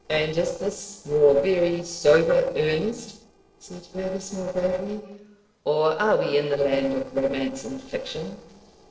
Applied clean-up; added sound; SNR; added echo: neural separator model SepFormer DNS4.